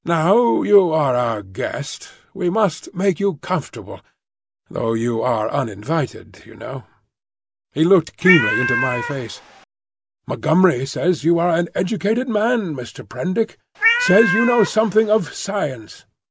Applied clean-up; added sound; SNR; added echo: none; Cat; 1 dB; none.